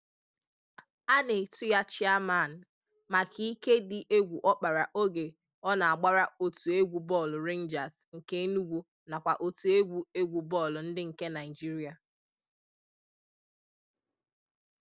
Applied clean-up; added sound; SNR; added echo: none; none; none; none.